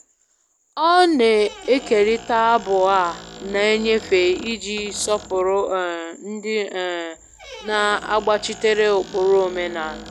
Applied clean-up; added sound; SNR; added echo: none; Squeak; 19 dB; none.